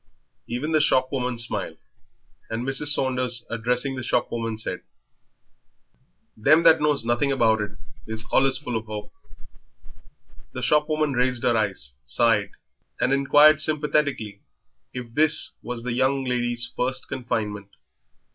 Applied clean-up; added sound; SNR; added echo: none; none; none; none.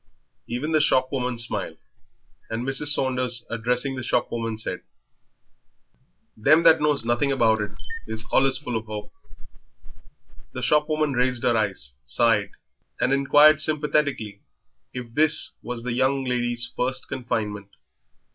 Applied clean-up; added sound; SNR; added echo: none; Camera; 18 dB; none.